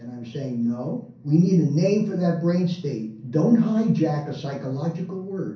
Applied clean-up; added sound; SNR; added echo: none; none; none; reverberation time 0.6 s.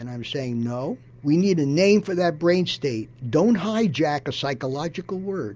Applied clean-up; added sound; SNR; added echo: none; none; none; none.